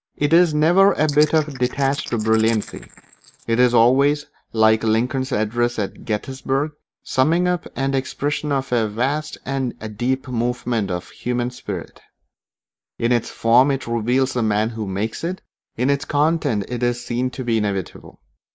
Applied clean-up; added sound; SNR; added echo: neural mask model Resemble Enhance denoiser.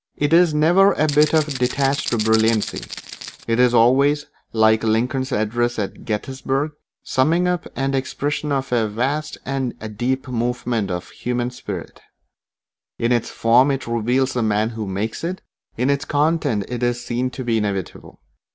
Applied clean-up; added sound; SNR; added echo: none; Rattle (instrument); 9 dB; none.